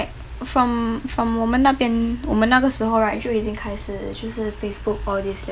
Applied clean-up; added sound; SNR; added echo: none; none; none; none.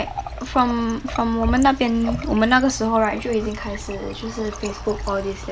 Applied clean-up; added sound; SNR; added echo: none; Water tap, faucet; 13 dB; none.